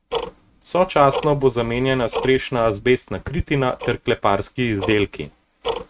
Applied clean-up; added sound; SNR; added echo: neural mask model RNNoise.